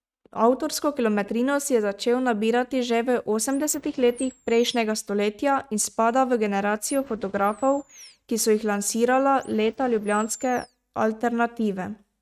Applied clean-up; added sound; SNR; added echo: neural mask model RNNoise.